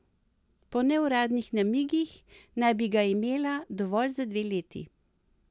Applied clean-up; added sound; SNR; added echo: none; none; none; none.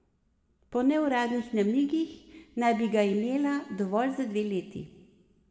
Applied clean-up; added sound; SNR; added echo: none; none; none; reverberation time 1.3 s.